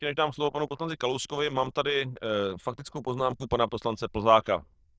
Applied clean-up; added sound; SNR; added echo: neural diffusion model UNIVERSE++.